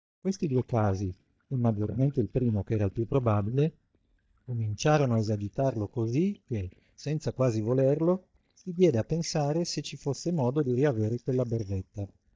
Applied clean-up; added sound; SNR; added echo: neural mask model DeepFilterNet 3.